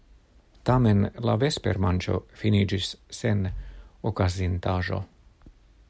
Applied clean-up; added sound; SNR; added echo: none; Bass drum; 18 dB; none.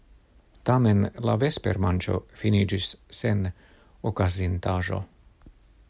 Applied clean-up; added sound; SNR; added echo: none; none; none; none.